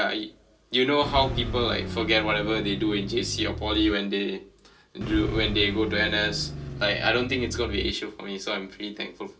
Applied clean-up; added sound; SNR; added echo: none; Car; 6 dB; reverberation time 0.2 s.